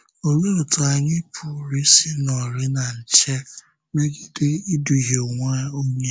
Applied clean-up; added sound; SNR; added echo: none; none; none; none.